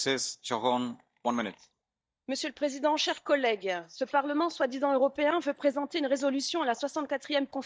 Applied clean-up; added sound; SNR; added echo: neural mask model DeepFilterNet 3.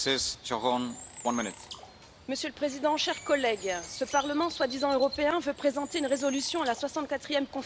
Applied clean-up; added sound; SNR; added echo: none; Bird; 15 dB; none.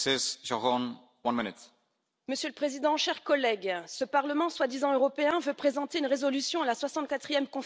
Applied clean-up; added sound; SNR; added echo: none; none; none; none.